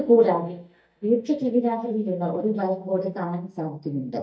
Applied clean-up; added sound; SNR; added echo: neural mask model DeepFilterNet 3.